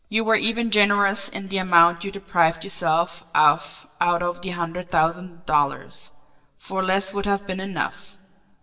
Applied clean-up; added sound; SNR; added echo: none; none; none; reverberation time 1.1 s.